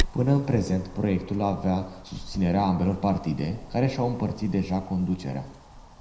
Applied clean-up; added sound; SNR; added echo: none; Wind; 11 dB; reverberation time 0.8 s.